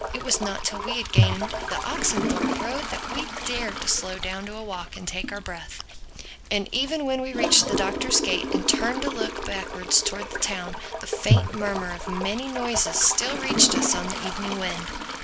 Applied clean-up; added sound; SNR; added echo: none; Chewing, mastication + Toilet flush / Gurgling; 1 dB; none.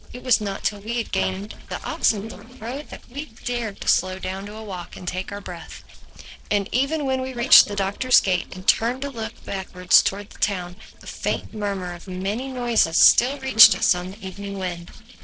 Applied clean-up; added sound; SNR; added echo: neural separator model SepFormer DNS4.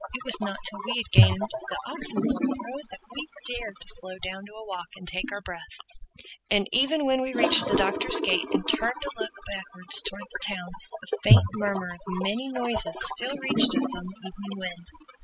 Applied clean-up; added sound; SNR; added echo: classical method spectral subtraction.